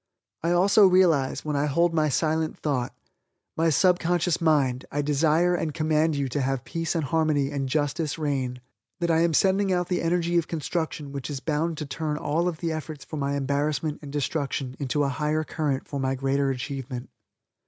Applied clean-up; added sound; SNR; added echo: none; none; none; none.